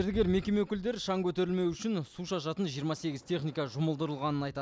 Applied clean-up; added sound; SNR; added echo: none; none; none; none.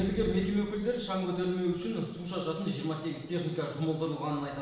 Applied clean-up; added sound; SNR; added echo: none; none; none; reverberation time 0.9 s.